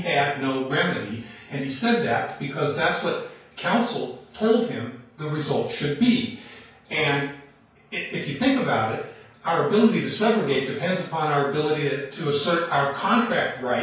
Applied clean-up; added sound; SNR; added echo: none; none; none; reverberation time 0.5 s.